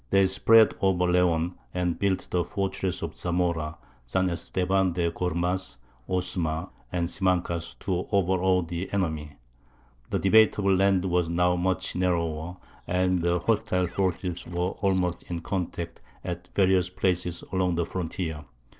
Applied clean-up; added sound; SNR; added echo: neural separator model SepFormer DNS4.